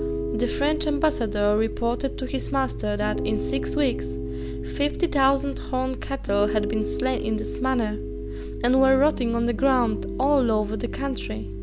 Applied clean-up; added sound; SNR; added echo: none; Piano; 7 dB; none.